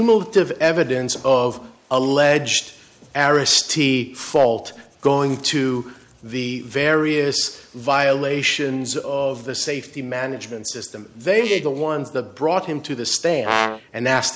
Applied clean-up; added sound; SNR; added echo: neural mask model Resemble Enhance denoiser.